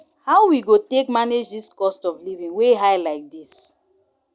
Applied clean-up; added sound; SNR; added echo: none; none; none; none.